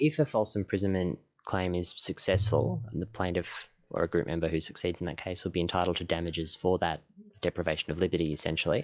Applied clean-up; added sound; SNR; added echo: classical method log-MMSE.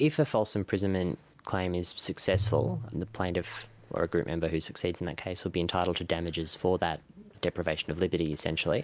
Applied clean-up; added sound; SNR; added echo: none; Bowed string instrument; 7 dB; none.